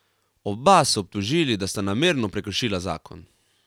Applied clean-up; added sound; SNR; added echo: none; none; none; none.